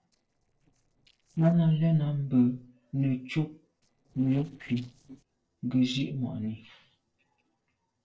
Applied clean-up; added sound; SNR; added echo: neural separator model SepFormer DNS4.